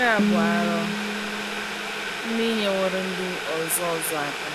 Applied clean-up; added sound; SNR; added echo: none; Boiling + Piano; 0 dB; none.